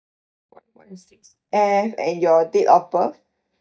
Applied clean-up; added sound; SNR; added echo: neural mask model DeepFilterNet 3.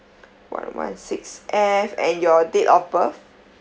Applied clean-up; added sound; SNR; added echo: none; none; none; none.